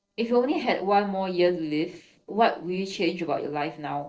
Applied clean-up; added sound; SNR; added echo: neural separator model SepFormer DNS4.